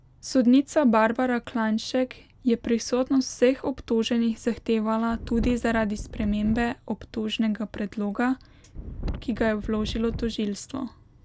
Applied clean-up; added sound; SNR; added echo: none; Wind; 9 dB; none.